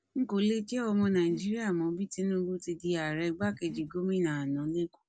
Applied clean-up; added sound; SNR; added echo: none; Breathing; 14 dB; none.